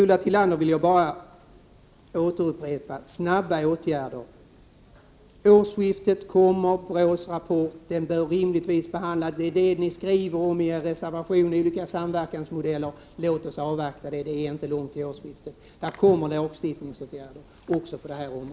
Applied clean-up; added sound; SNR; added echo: none; none; none; none.